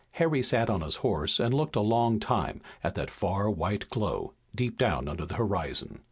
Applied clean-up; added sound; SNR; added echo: none; none; none; none.